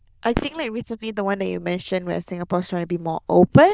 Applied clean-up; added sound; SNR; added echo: neural diffusion model UNIVERSE++.